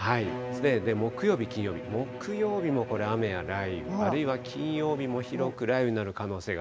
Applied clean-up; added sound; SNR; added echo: none; Bowed string instrument; 11 dB; none.